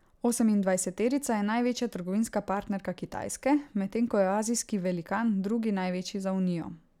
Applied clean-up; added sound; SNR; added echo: none; none; none; none.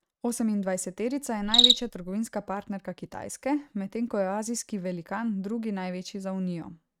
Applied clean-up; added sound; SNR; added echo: neural mask model RNNoise.